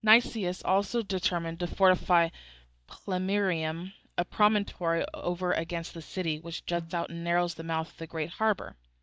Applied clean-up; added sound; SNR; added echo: neural mask model DeepFilterNet 3.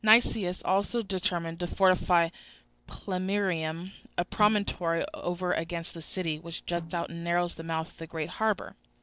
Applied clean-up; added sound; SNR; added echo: neural separator model SepFormer DNS4.